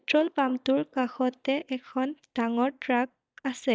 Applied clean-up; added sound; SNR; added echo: neural mask model DeepFilterNet 3.